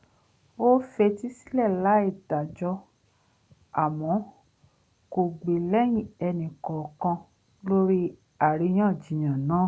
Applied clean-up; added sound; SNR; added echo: none; none; none; none.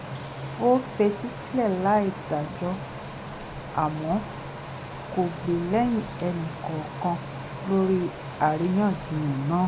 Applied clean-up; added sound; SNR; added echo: none; Frying (food) + Wind; 9 dB; none.